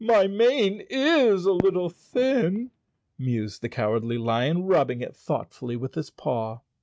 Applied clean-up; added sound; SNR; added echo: neural mask model RNNoise.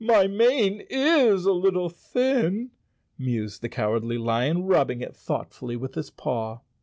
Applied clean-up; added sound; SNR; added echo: none; none; none; none.